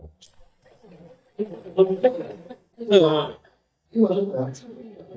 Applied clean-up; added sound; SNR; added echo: neural mask model DeepFilterNet 3.